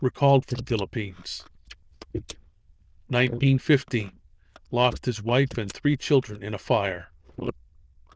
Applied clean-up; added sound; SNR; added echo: neural diffusion model UNIVERSE++.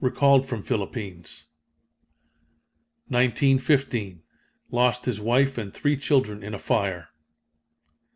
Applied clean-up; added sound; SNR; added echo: none; none; none; none.